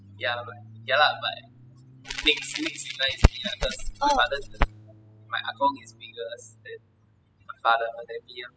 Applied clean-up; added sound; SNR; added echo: classical method spectral subtraction.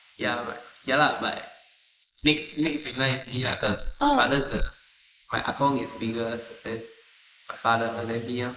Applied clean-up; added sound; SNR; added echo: neural mask model Resemble Enhance denoiser.